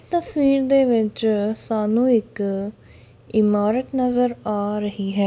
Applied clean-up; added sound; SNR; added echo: none; none; none; none.